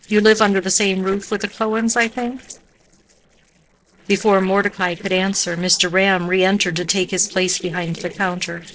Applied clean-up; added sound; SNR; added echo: neural separator model SepFormer DNS4.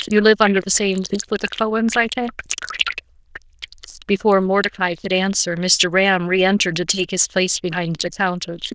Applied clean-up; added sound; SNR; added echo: neural diffusion model UNIVERSE++.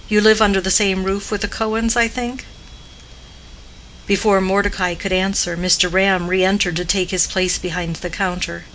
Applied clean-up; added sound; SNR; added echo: none; none; none; none.